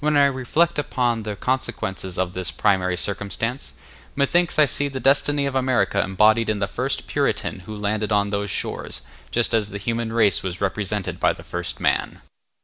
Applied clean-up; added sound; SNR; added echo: none; none; none; none.